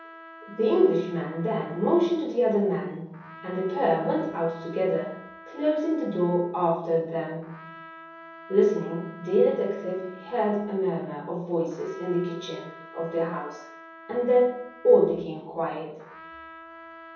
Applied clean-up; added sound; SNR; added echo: none; Trumpet; 20 dB; reverberation time 0.7 s.